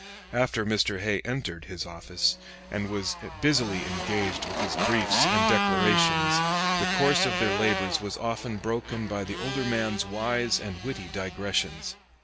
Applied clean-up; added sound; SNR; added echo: none; Motorcycle; 2 dB; none.